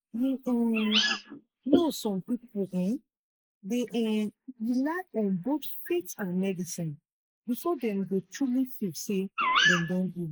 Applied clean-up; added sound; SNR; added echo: neural mask model Resemble Enhance denoiser.